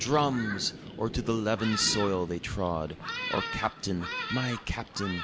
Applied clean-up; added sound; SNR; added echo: none; Thunderstorm; 7 dB; none.